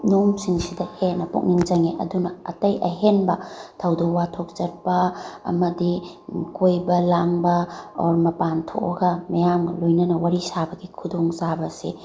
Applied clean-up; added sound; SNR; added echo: none; none; none; none.